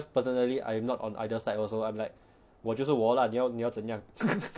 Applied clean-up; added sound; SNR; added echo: none; none; none; none.